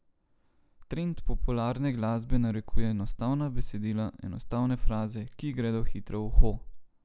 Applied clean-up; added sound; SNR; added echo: none; none; none; none.